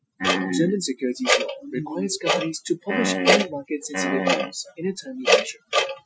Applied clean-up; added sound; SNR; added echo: classical method Wiener filter.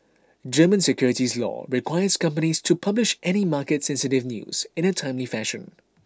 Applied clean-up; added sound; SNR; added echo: none; none; none; none.